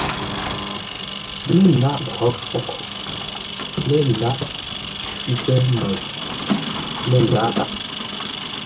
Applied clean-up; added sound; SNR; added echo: none; Engine; 4 dB; reverberation time 0.2 s.